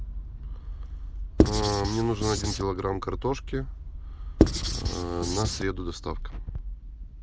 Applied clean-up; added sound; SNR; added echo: none; Writing; -4 dB; none.